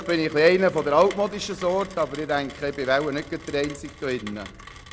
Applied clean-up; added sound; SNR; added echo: none; Rain; 18 dB; none.